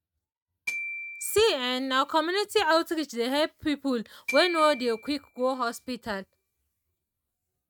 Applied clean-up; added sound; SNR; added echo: neural mask model RNNoise.